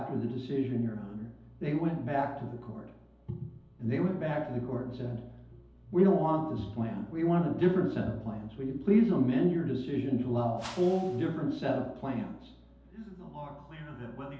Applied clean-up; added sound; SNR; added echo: none; Whoosh, swoosh, swish; 17 dB; reverberation time 2.2 s.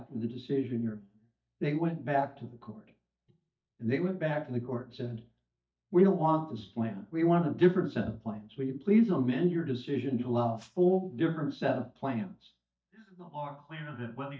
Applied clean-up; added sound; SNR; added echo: neural mask model DeepFilterNet 3.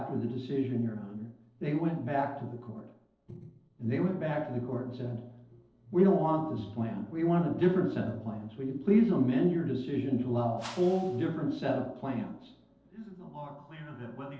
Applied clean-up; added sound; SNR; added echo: neural separator model SepFormer DNS4.